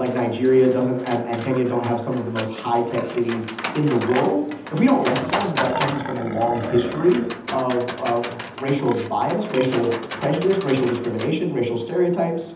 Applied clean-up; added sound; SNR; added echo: none; Livestock, farm animals, working animals; 10 dB; reverberation time 0.8 s.